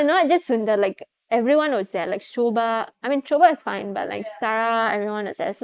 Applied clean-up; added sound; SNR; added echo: neural mask model Resemble Enhance denoiser.